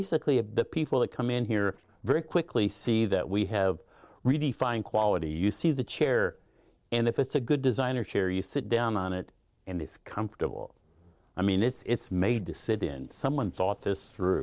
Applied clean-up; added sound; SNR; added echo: neural separator model SepFormer DNS4.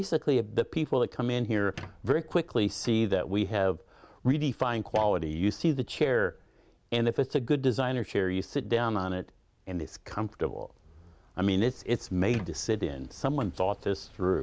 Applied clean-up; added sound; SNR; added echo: none; Squeak; 19 dB; none.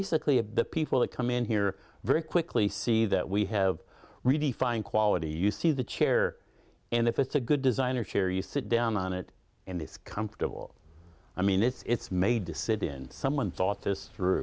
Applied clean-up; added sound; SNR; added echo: none; none; none; none.